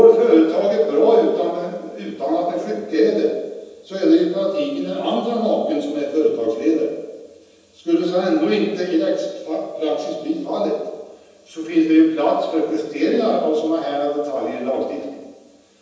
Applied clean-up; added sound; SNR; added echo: none; none; none; reverberation time 1.1 s.